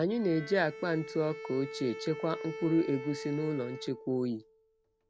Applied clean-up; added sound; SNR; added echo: none; Bowed string instrument; 12 dB; none.